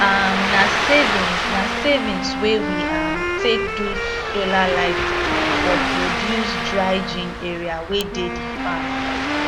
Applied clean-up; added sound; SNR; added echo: none; Wind instrument, woodwind instrument + Ocean; -1 dB; none.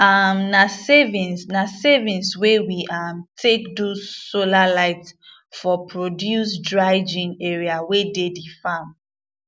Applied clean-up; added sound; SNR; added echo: none; none; none; none.